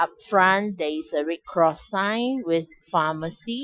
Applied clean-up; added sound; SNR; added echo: classical method Wiener filter.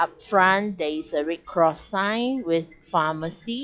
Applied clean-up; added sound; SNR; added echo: classical method log-MMSE.